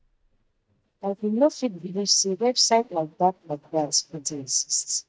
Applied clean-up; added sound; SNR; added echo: neural mask model DeepFilterNet 3.